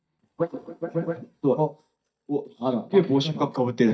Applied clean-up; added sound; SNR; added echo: neural mask model DeepFilterNet 3.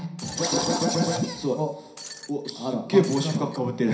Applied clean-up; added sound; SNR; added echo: none; Shatter; 17 dB; reverberation time 0.5 s.